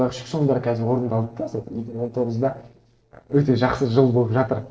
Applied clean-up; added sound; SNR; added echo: neural separator model SepFormer DNS4.